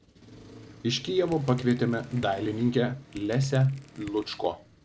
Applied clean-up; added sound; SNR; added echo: none; Crushing + Accelerating, revving, vroom; 19 dB; none.